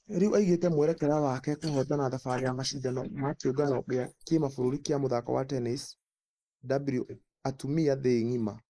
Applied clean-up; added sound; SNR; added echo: neural mask model Resemble Enhance denoiser.